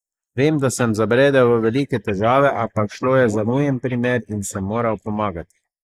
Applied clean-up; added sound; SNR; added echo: neural mask model Resemble Enhance denoiser.